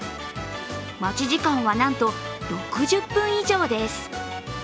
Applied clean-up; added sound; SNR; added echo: none; none; none; none.